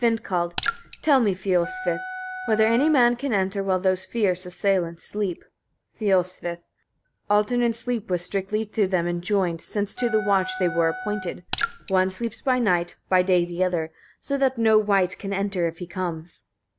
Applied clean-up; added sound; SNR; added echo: none; Raindrop / Splash, splatter + Wind instrument, woodwind instrument; 8 dB; none.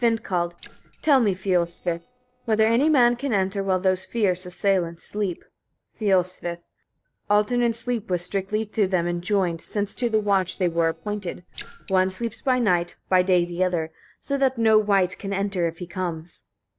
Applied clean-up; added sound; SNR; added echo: neural separator model SepFormer DNS4.